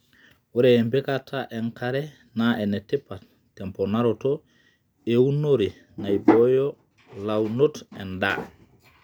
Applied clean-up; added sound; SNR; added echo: none; none; none; none.